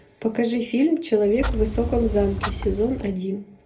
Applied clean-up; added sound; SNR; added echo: none; Clock; 5 dB; reverberation time 0.3 s.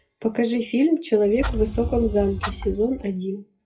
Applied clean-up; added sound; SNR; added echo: classical method WPE with log-MMSE.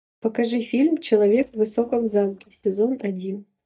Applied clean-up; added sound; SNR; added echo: neural mask model DeepFilterNet 3.